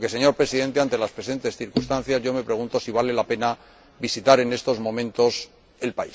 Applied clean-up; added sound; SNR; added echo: none; none; none; none.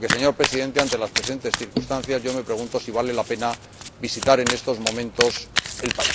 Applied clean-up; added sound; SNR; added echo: none; Domestic sounds, home sounds; 4 dB; none.